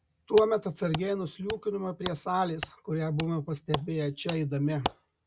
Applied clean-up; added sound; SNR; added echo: none; Wood; 12 dB; none.